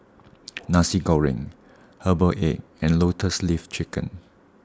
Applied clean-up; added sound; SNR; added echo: none; none; none; none.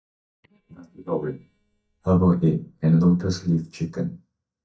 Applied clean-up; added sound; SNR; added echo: neural mask model DeepFilterNet 3.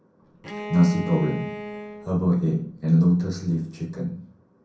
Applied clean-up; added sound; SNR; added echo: none; Bowed string instrument; 12 dB; reverberation time 0.6 s.